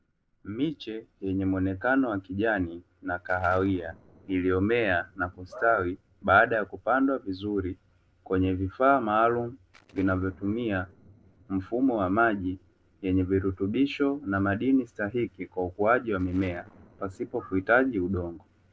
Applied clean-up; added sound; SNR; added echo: neural separator model SepFormer DNS4.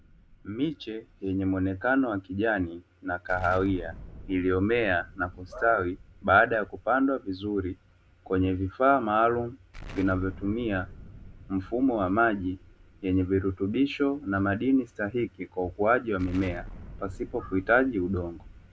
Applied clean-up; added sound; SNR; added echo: none; Explosion; 19 dB; none.